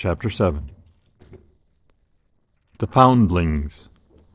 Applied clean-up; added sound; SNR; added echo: neural separator model SepFormer DNS4.